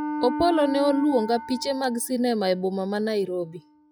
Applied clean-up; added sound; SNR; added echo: classical method log-MMSE.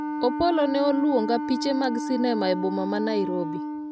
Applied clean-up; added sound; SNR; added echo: none; Wind instrument, woodwind instrument; 4 dB; none.